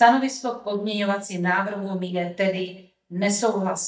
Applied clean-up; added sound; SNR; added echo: neural mask model DeepFilterNet 3.